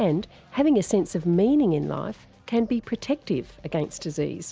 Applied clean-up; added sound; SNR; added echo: none; none; none; none.